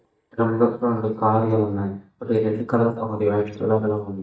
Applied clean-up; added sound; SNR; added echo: neural mask model DeepFilterNet 3.